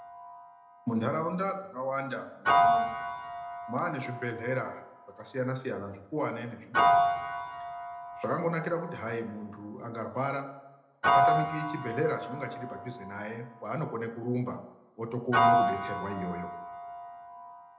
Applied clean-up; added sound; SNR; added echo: none; Piano; -3 dB; reverberation time 0.8 s.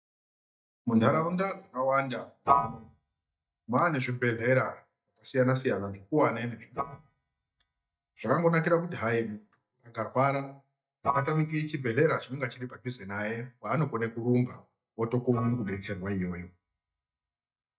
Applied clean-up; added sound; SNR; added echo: neural mask model DeepFilterNet 3.